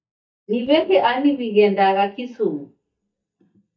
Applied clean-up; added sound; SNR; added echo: neural mask model DeepFilterNet 3.